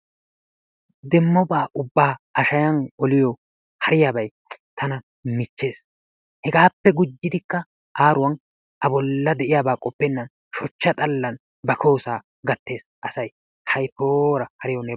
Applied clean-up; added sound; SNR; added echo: none; none; none; none.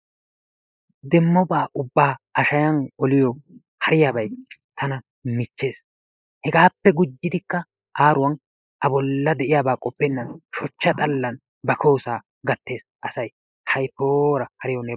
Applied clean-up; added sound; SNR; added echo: neural mask model Resemble Enhance denoiser.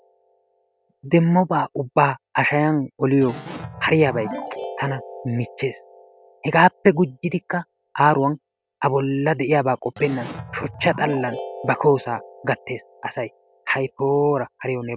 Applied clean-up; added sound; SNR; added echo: none; Keyboard (musical); 16 dB; none.